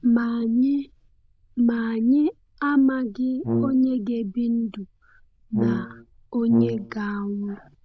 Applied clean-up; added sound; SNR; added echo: neural diffusion model UNIVERSE++.